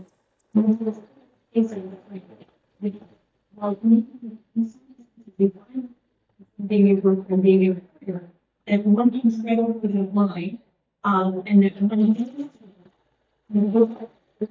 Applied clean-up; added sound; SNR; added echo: neural mask model DeepFilterNet 3.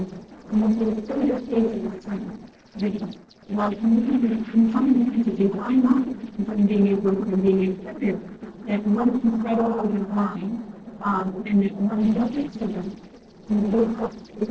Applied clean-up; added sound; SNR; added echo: neural separator model SepFormer DNS4.